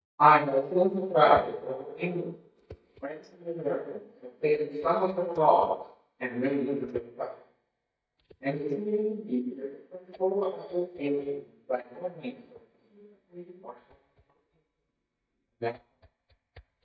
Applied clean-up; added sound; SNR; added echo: neural mask model DeepFilterNet 3.